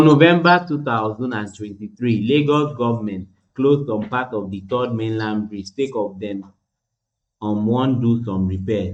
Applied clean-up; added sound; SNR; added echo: neural mask model DeepFilterNet 3.